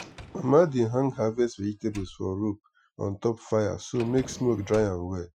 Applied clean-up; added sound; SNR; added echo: classical method Wiener filter.